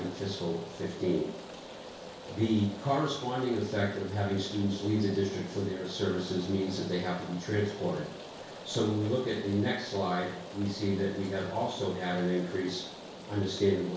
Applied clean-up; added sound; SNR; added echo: none; Rain; 14 dB; reverberation time 0.6 s.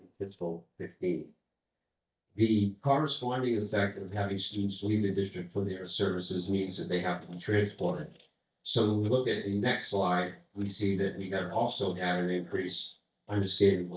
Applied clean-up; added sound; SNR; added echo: neural mask model DeepFilterNet 3.